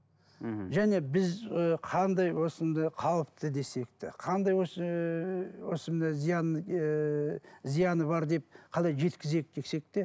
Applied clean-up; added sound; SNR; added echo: none; none; none; none.